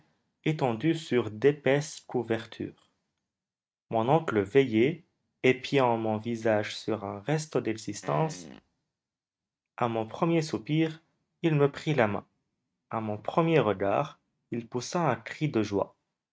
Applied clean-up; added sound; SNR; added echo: neural mask model RNNoise.